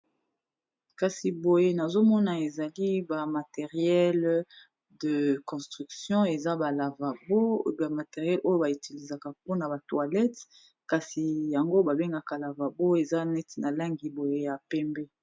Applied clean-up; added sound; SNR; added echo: none; none; none; none.